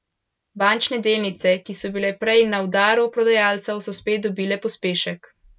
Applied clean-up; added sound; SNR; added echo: none; none; none; none.